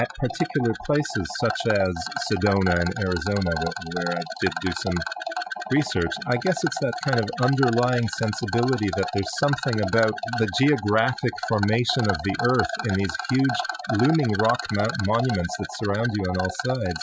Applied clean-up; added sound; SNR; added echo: classical method Wiener filter.